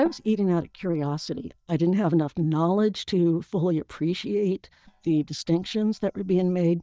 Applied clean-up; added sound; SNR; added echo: neural mask model DeepFilterNet 3.